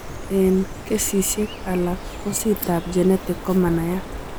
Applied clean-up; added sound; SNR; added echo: none; Bird; 10 dB; none.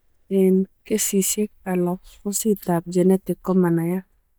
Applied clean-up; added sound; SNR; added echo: neural mask model DeepFilterNet 3.